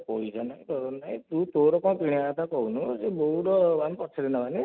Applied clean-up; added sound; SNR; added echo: none; none; none; none.